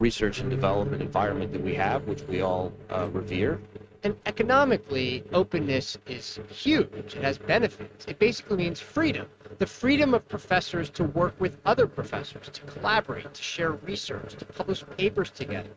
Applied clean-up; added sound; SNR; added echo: neural mask model RNNoise.